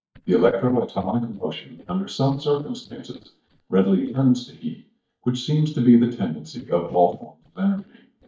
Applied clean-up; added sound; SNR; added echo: neural mask model DeepFilterNet 3.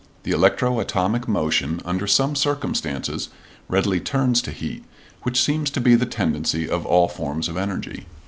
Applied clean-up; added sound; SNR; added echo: none; none; none; none.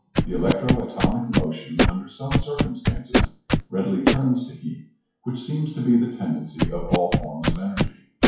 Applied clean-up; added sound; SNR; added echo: classical method WPE with log-MMSE.